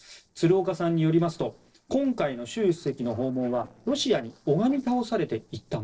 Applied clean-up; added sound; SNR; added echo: neural separator model SepFormer DNS4.